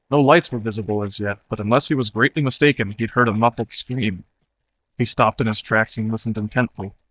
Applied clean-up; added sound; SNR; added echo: neural mask model DeepFilterNet 3.